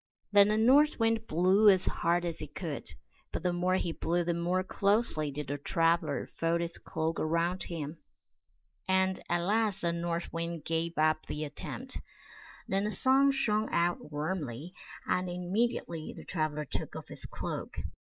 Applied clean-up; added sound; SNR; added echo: neural mask model Resemble Enhance denoiser.